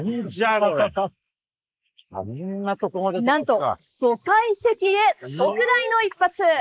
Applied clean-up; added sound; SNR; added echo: neural mask model Resemble Enhance denoiser.